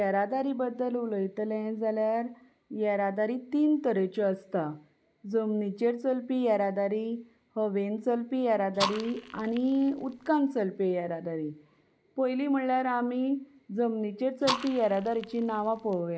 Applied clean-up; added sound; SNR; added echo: none; Fire; 9 dB; none.